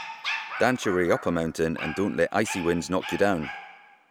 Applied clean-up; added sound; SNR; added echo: none; Dog; 11 dB; none.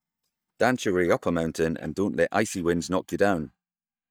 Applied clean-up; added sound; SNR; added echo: neural mask model DeepFilterNet 3.